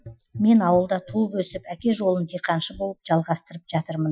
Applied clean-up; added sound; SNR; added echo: classical method Wiener filter.